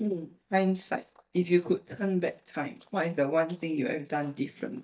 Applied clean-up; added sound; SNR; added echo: neural mask model DeepFilterNet 3.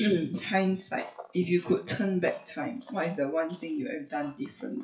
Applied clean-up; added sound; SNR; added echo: classical method WPE with log-MMSE.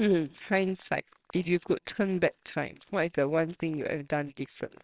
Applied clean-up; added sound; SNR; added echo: neural separator model SepFormer WHAMR!.